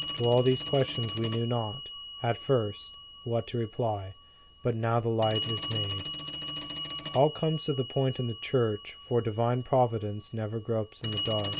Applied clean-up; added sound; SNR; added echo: none; Telephone; 10 dB; none.